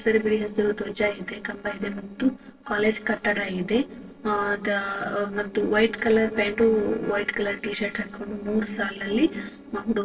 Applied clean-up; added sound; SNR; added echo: neural separator model SepFormer DNS4.